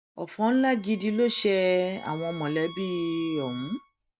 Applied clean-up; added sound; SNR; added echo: none; Bowed string instrument; 19 dB; none.